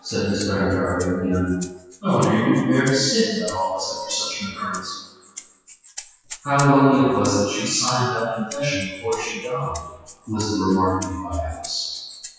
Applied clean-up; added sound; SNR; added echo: classical method WPE with log-MMSE.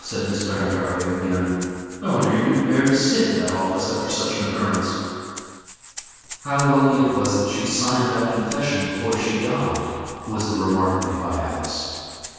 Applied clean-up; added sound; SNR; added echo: none; Rattle (instrument); 17 dB; reverberation time 2.1 s.